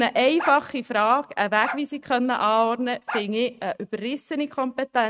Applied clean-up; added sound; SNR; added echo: neural mask model RNNoise.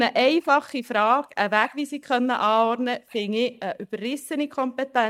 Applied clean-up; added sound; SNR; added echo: neural mask model DeepFilterNet 3.